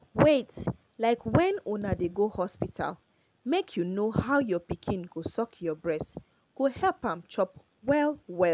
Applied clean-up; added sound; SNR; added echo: none; none; none; none.